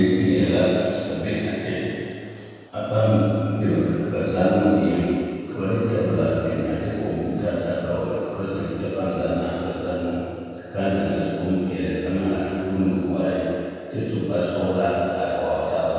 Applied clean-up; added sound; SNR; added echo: none; none; none; reverberation time 2.2 s.